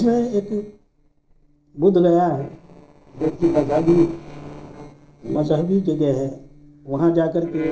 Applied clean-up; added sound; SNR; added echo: neural separator model SepFormer DNS4.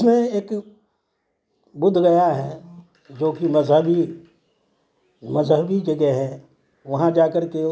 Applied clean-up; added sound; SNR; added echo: none; none; none; none.